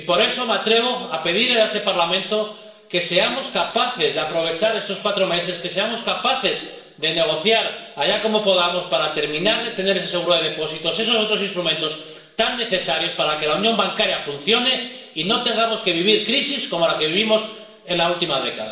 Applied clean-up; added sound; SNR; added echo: none; none; none; reverberation time 0.9 s.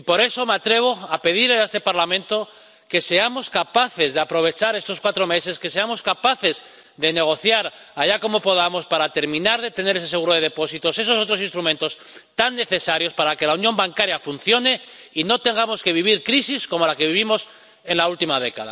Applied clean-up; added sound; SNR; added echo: none; none; none; none.